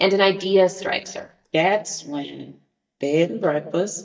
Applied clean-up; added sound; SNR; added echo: neural mask model DeepFilterNet 3.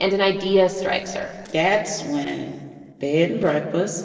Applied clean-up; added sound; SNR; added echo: neural separator model SepFormer DNS4.